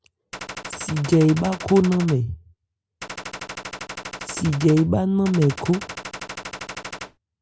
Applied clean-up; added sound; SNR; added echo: none; Gunshot, gunfire; 12 dB; none.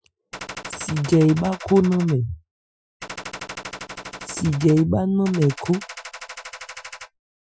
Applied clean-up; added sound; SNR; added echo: classical method Wiener filter.